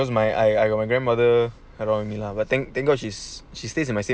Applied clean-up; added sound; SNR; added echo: none; none; none; none.